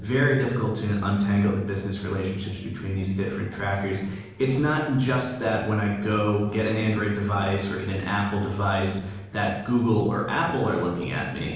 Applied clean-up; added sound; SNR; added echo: neural separator model SepFormer DNS4.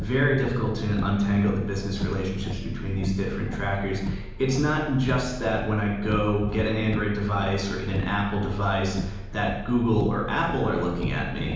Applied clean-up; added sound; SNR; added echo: none; Car; 8 dB; reverberation time 1.0 s.